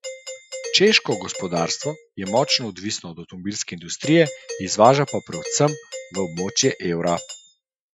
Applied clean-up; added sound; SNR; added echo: classical method Wiener filter.